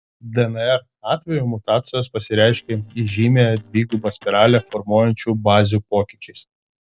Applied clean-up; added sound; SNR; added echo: neural separator model SepFormer DNS4.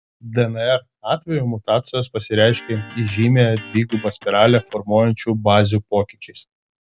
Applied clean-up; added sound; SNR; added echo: none; Electric guitar; 19 dB; none.